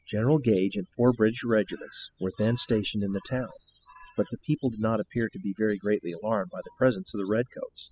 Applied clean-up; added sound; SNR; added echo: classical method spectral subtraction.